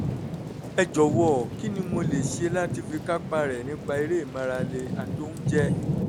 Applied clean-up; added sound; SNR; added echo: none; Thunder / Rain; 2 dB; none.